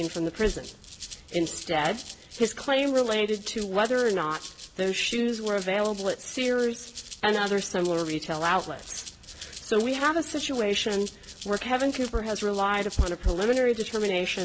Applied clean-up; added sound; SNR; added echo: none; Rattle (instrument); 16 dB; none.